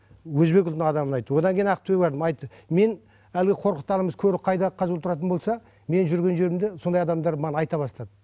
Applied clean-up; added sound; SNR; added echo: none; none; none; none.